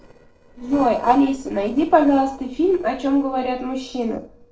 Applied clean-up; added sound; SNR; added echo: neural separator model SepFormer DNS4.